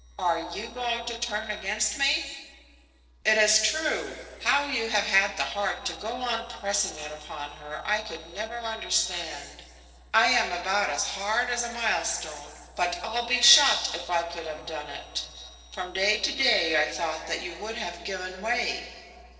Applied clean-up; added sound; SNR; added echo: neural separator model SepFormer DNS4.